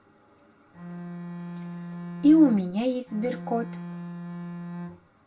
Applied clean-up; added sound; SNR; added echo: none; Bowed string instrument; 10 dB; reverberation time 0.2 s.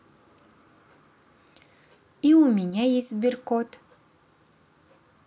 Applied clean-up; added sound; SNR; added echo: none; none; none; none.